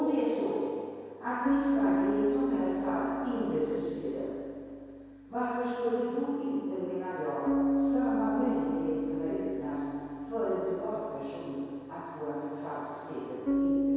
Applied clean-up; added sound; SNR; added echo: none; Bass guitar; 0 dB; reverberation time 2.2 s.